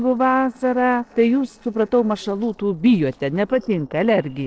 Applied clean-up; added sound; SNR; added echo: neural separator model SepFormer DNS4.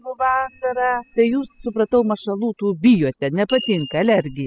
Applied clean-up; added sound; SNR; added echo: classical method spectral subtraction.